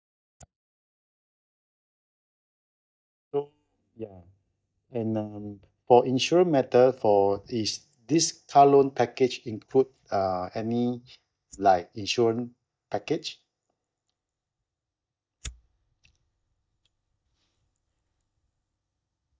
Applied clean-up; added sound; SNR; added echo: neural mask model DeepFilterNet 3.